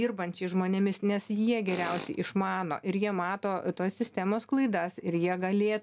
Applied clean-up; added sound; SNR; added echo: none; Tools; 15 dB; none.